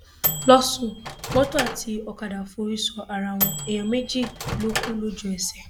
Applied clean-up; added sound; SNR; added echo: none; Microwave oven; 5 dB; none.